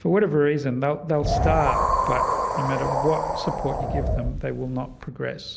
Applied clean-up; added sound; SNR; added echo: none; Wind; -1 dB; none.